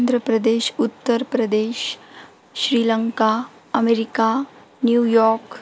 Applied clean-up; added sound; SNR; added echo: none; none; none; none.